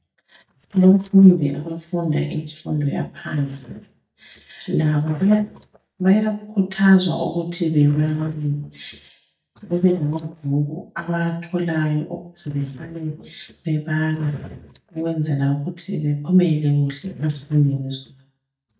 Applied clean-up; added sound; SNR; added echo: neural mask model DeepFilterNet 3.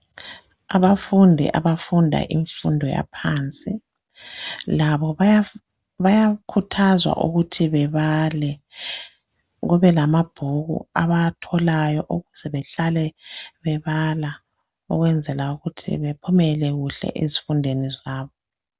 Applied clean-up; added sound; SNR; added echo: none; none; none; none.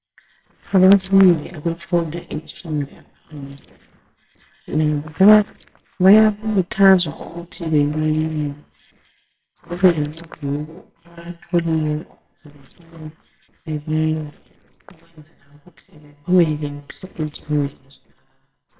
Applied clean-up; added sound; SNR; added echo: neural separator model SepFormer WHAMR!.